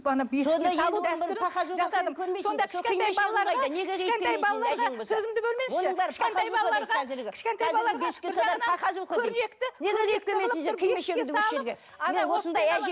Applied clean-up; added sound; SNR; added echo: none; none; none; none.